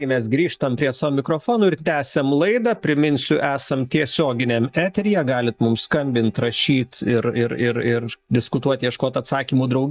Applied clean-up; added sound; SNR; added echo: neural mask model DeepFilterNet 3.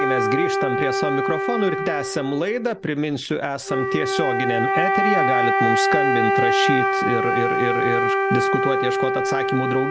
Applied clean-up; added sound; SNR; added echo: none; Wind instrument, woodwind instrument; -4 dB; none.